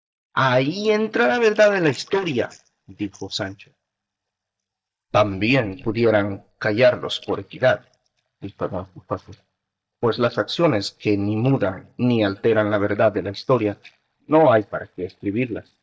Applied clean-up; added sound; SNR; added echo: neural mask model DeepFilterNet 3.